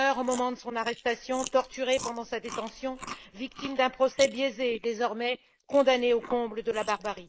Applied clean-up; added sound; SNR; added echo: neural mask model Resemble Enhance denoiser.